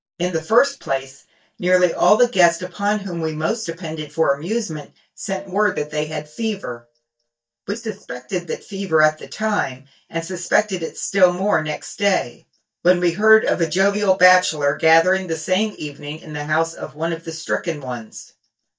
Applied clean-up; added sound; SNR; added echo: neural mask model DeepFilterNet 3.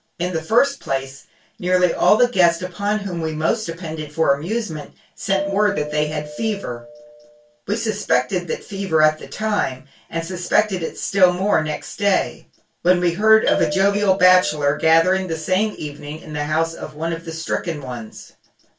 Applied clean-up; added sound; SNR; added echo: none; Doorbell; 8 dB; reverberation time 0.2 s.